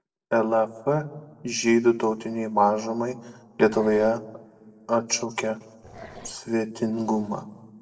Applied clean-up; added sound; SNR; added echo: neural separator model SepFormer DNS4.